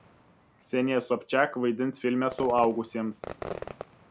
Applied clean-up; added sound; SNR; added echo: none; Fireworks; 15 dB; none.